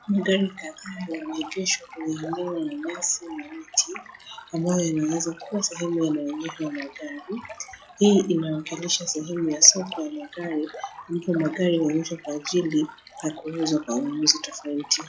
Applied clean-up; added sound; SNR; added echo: classical method log-MMSE.